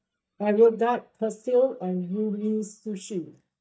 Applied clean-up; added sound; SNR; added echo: neural mask model DeepFilterNet 3.